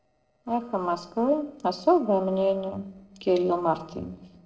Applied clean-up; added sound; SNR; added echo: neural separator model SepFormer DNS4.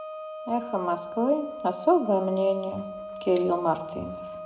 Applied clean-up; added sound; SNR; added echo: none; Wind instrument, woodwind instrument; 11 dB; reverberation time 1.1 s.